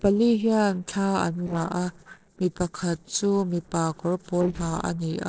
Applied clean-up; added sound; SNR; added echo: neural separator model SepFormer DNS4.